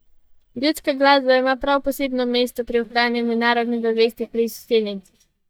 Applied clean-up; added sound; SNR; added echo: neural mask model DeepFilterNet 3.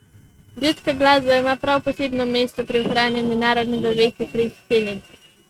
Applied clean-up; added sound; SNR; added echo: neural mask model RNNoise.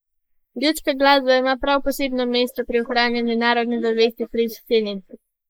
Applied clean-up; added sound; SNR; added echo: neural mask model Resemble Enhance denoiser.